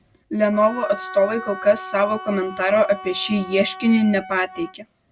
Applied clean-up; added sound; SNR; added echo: none; Wind instrument, woodwind instrument; 15 dB; none.